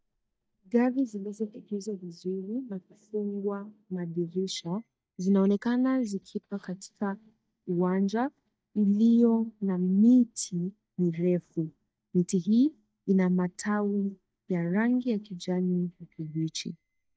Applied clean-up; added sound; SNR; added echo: neural mask model DeepFilterNet 3.